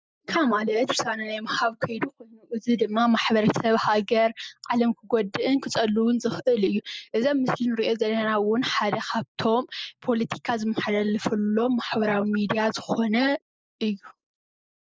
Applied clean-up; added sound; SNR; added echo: neural mask model Resemble Enhance denoiser.